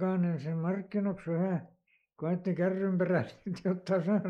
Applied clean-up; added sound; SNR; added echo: neural mask model Resemble Enhance denoiser.